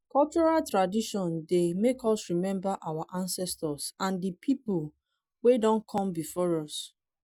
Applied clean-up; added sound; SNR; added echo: none; none; none; none.